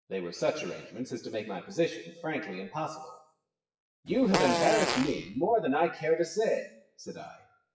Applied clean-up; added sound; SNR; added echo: classical method WPE with log-MMSE.